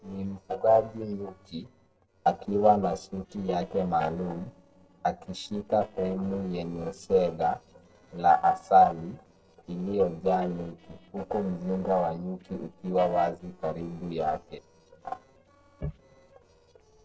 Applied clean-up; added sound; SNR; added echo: neural separator model SepFormer DNS4.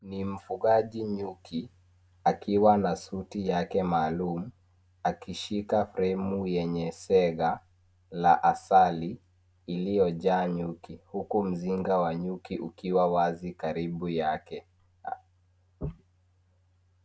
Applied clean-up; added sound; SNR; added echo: none; none; none; none.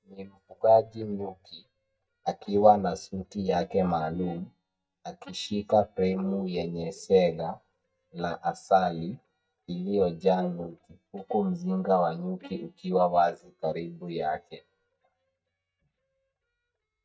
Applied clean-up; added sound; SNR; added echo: neural mask model DeepFilterNet 3.